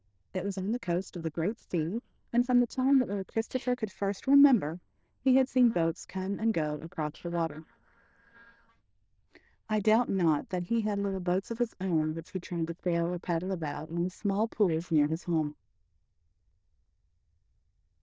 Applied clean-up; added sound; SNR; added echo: neural diffusion model UNIVERSE++.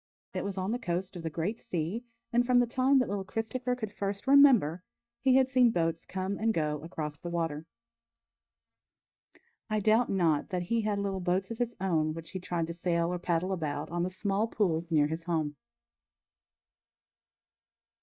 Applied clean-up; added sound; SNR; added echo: neural mask model DeepFilterNet 3.